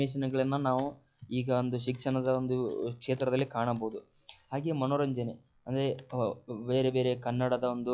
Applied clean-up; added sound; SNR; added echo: classical method log-MMSE.